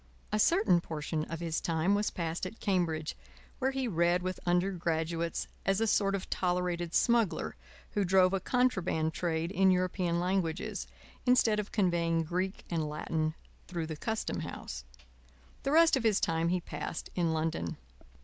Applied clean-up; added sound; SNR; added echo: none; none; none; none.